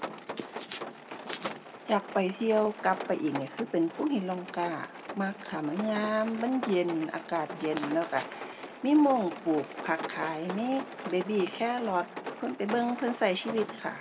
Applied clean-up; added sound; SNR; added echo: none; Rain; 11 dB; reverberation time 1.3 s.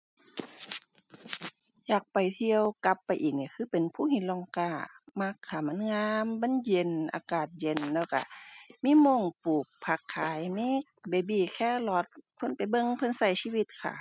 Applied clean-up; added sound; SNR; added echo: none; none; none; none.